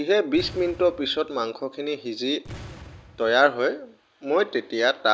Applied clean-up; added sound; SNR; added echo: none; Boom; 19 dB; none.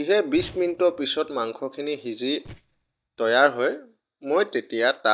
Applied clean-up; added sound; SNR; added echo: neural mask model DeepFilterNet 3.